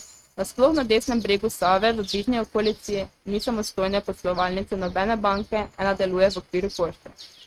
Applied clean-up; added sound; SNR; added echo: neural mask model RNNoise.